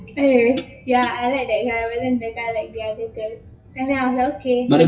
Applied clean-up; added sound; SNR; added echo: classical method WPE with log-MMSE.